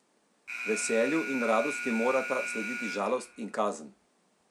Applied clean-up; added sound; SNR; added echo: none; Alarm; 7 dB; none.